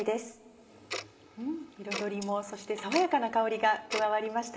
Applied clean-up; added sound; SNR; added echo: none; Tick-tock; 12 dB; reverberation time 2.7 s.